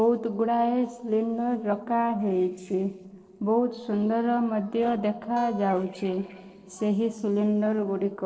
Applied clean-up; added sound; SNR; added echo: neural separator model SepFormer DNS4.